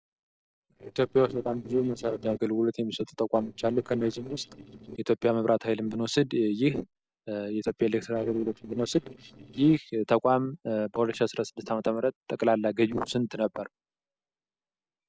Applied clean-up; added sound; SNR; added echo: neural separator model SepFormer DNS4.